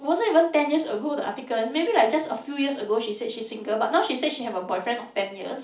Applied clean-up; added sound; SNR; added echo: none; none; none; reverberation time 0.4 s.